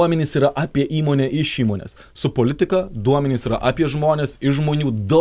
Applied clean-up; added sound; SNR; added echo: none; none; none; none.